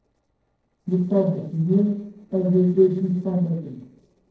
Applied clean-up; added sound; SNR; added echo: neural separator model SepFormer DNS4.